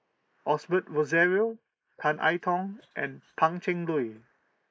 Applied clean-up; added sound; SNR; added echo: neural mask model Resemble Enhance denoiser.